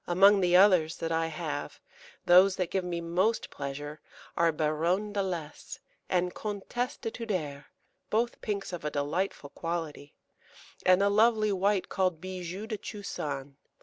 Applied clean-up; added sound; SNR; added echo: none; none; none; none.